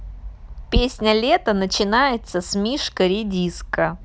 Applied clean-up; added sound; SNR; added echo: none; none; none; none.